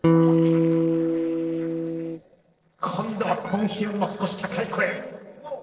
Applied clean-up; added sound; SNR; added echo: neural separator model SepFormer DNS4.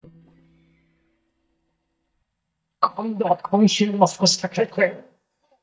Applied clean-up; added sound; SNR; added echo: neural mask model DeepFilterNet 3.